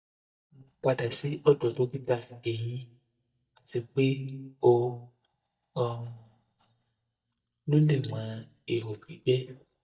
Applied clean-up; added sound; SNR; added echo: neural mask model DeepFilterNet 3.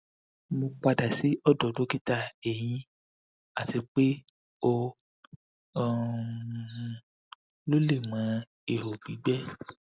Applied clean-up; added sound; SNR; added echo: none; none; none; none.